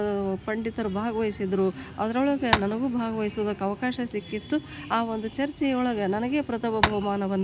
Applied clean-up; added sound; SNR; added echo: none; Tap; 0 dB; none.